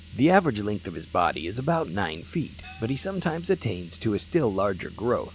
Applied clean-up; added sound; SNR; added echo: none; Gong + Car; 19 dB; none.